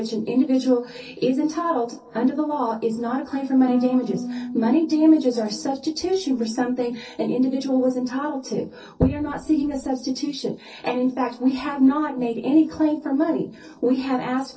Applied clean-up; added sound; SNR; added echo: neural separator model SepFormer DNS4.